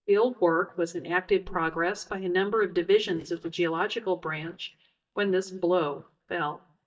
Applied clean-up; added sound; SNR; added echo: neural mask model DeepFilterNet 3.